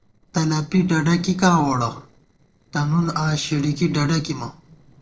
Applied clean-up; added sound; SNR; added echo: neural separator model SepFormer DNS4.